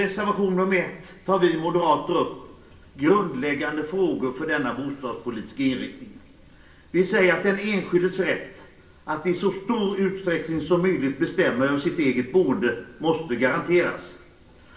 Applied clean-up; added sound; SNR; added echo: none; none; none; reverberation time 0.7 s.